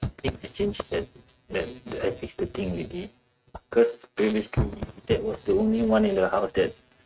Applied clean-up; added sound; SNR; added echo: neural mask model RNNoise.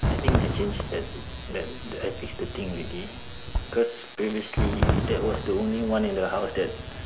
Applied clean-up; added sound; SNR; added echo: none; Fireworks; 0 dB; none.